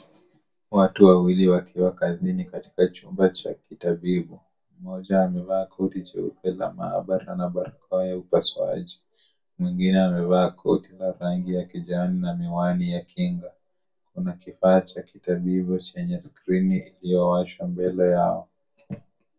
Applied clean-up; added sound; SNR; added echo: none; none; none; reverberation time 0.2 s.